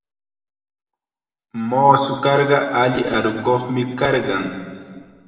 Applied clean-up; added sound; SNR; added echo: none; none; none; reverberation time 1.7 s.